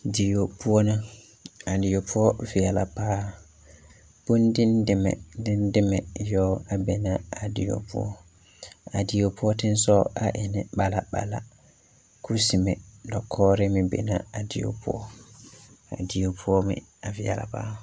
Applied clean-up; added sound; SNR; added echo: none; none; none; none.